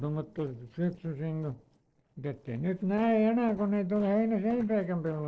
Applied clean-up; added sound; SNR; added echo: neural separator model SepFormer DNS4.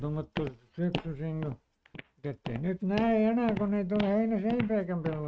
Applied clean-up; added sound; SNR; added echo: neural mask model RNNoise.